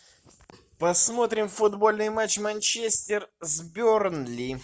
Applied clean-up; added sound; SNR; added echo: none; none; none; none.